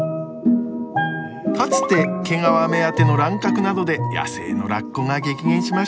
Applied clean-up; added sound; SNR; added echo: none; none; none; none.